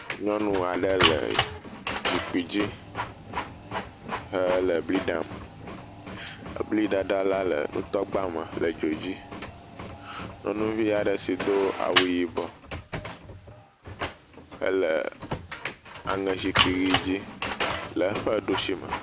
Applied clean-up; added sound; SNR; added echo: none; Printer; 4 dB; none.